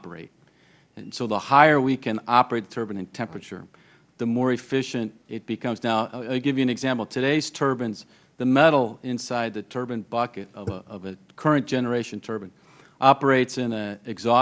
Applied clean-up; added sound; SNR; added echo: none; none; none; none.